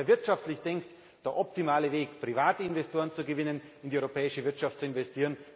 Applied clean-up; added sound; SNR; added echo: none; none; none; none.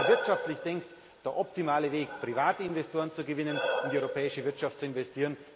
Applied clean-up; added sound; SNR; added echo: none; Breathing; 6 dB; none.